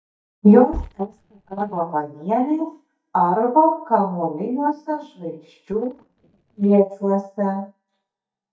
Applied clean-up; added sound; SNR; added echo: neural mask model DeepFilterNet 3.